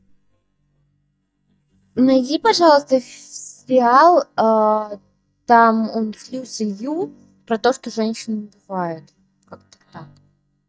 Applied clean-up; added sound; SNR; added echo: neural mask model DeepFilterNet 3.